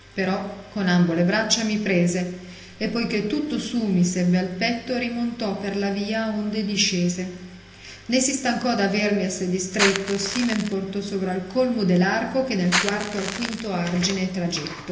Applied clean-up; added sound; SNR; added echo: none; Crackle; 4 dB; reverberation time 1.4 s.